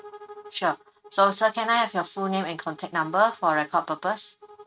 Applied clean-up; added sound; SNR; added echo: neural mask model RNNoise.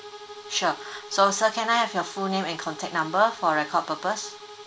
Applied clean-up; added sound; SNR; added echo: none; Bowed string instrument; 18 dB; none.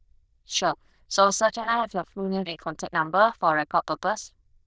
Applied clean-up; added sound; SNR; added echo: neural diffusion model UNIVERSE++.